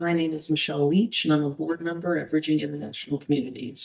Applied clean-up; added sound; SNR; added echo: neural mask model DeepFilterNet 3.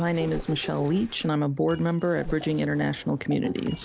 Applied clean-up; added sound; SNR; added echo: none; none; none; none.